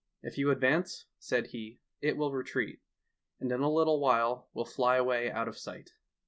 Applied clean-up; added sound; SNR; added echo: none; none; none; none.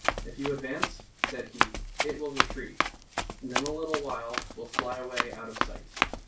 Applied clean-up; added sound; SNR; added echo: none; Run; -5 dB; reverberation time 0.2 s.